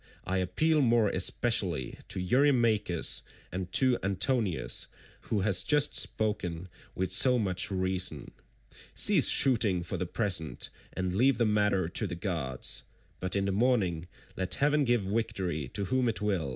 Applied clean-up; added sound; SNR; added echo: none; none; none; none.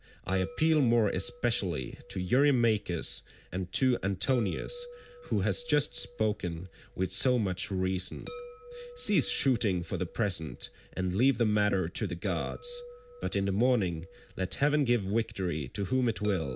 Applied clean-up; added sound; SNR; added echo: none; Chime; 19 dB; none.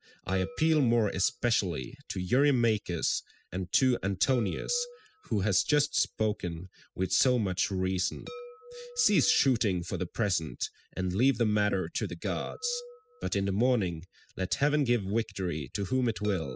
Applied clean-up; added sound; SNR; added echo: classical method spectral subtraction.